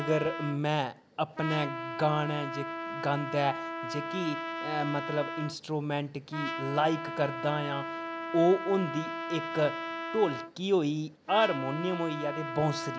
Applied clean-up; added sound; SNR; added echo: none; Trumpet; 6 dB; none.